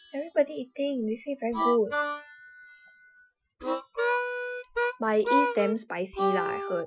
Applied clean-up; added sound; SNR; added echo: classical method Wiener filter.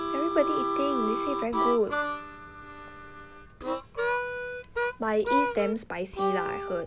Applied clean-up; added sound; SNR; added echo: none; Harmonica; -1 dB; none.